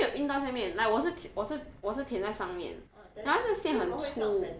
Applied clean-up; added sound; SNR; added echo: none; none; none; none.